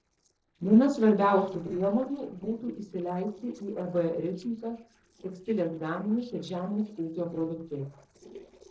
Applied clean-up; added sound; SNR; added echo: neural separator model SepFormer DNS4.